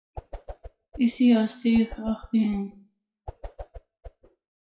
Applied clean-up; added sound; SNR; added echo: classical method WPE with log-MMSE.